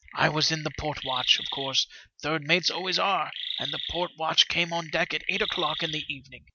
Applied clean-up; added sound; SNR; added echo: none; Chirp, tweet; 9 dB; none.